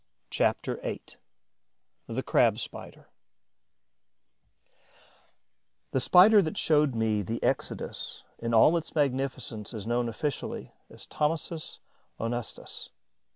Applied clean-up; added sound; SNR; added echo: none; none; none; none.